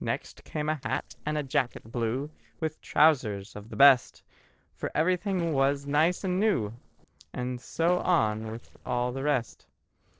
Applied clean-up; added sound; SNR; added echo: neural separator model SepFormer DNS4.